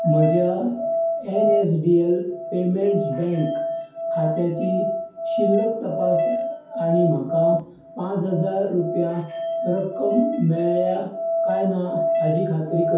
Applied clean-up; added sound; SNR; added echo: none; Musical instrument; 1 dB; reverberation time 0.6 s.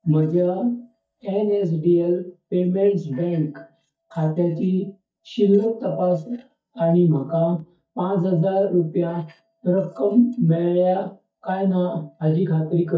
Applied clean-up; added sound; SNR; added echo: neural mask model DeepFilterNet 3.